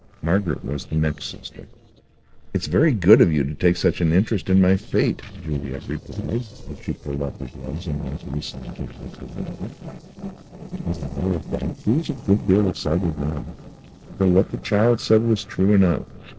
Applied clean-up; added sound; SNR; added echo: neural separator model SepFormer DNS4.